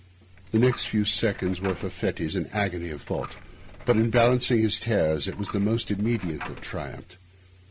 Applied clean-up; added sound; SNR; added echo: none; Coin (dropping); 15 dB; none.